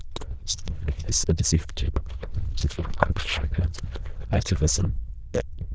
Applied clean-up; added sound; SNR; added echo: neural diffusion model UNIVERSE++.